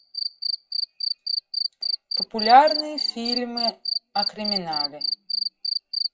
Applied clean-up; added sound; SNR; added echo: classical method WPE with log-MMSE.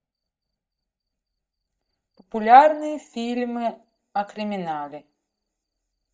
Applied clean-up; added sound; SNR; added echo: neural mask model DeepFilterNet 3.